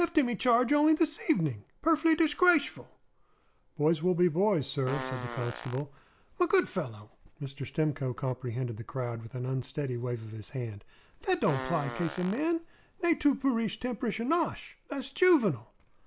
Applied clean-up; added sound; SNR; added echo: none; Fart; 13 dB; none.